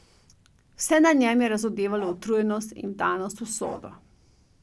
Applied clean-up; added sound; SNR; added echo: none; Bark; 18 dB; none.